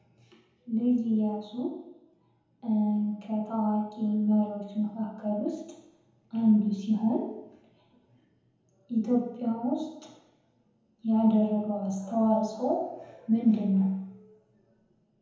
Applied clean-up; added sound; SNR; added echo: none; none; none; reverberation time 0.9 s.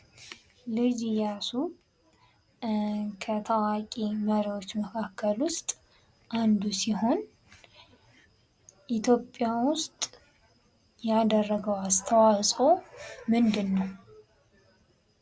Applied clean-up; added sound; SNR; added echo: none; none; none; none.